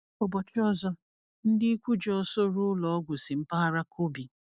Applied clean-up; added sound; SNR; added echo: none; none; none; none.